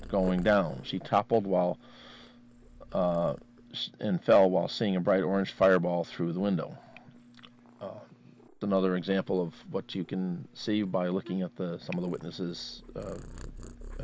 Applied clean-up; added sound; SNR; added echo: none; Wind instrument, woodwind instrument + Purr; 20 dB; none.